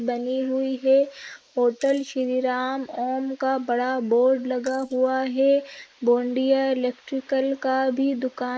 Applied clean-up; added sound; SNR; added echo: neural mask model Resemble Enhance denoiser.